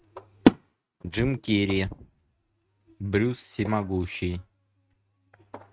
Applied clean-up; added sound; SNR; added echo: neural mask model RNNoise.